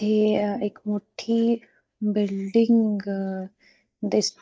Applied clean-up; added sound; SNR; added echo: neural mask model DeepFilterNet 3.